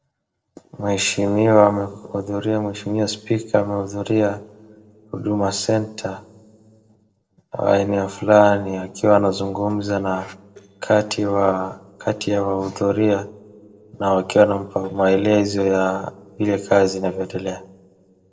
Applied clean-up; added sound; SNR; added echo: neural separator model SepFormer DNS4.